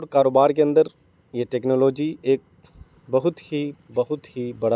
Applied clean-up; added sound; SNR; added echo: none; none; none; none.